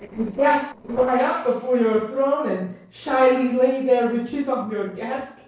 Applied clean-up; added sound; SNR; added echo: neural separator model SepFormer DNS4.